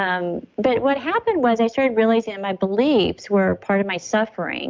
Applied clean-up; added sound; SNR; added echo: none; none; none; none.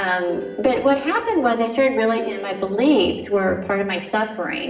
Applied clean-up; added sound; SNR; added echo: none; Plucked string instrument; 16 dB; reverberation time 0.9 s.